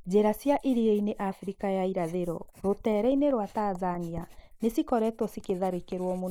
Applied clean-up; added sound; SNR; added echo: neural mask model Resemble Enhance denoiser.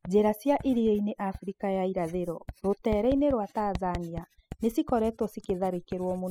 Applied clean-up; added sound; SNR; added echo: classical method spectral subtraction.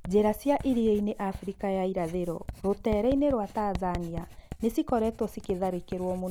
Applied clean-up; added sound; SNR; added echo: none; Writing; 13 dB; none.